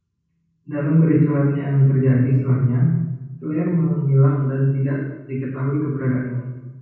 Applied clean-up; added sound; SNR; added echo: none; none; none; reverberation time 1.1 s.